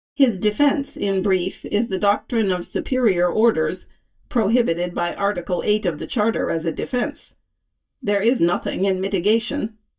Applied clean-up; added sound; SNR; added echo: neural mask model DeepFilterNet 3.